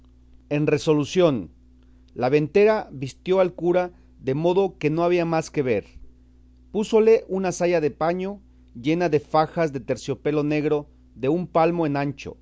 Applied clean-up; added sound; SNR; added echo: none; none; none; none.